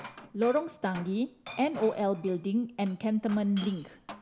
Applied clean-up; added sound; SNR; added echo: none; Glass; 17 dB; none.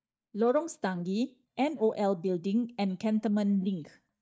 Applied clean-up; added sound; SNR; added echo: neural mask model DeepFilterNet 3.